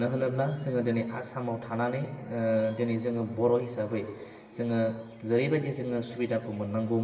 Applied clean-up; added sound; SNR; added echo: none; Chirp, tweet; 3 dB; reverberation time 1.0 s.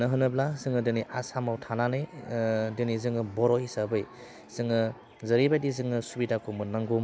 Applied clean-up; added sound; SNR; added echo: none; none; none; none.